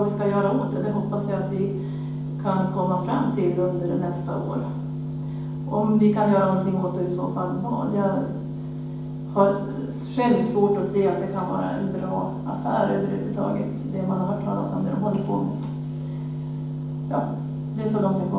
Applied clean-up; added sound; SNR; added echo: none; none; none; reverberation time 1.2 s.